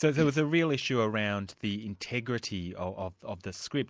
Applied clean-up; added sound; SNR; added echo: none; none; none; none.